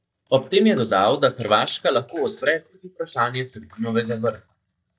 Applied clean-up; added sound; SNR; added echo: neural mask model DeepFilterNet 3.